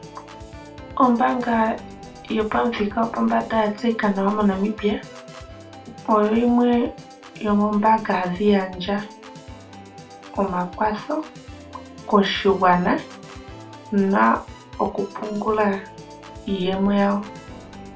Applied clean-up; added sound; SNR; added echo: none; Organ; 17 dB; reverberation time 0.2 s.